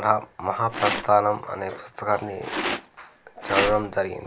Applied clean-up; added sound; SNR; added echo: none; Rattle; 7 dB; none.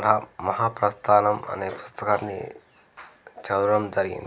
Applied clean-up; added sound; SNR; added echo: none; none; none; none.